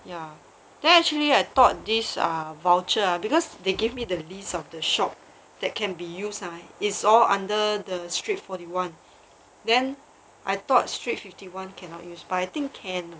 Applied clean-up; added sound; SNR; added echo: none; none; none; none.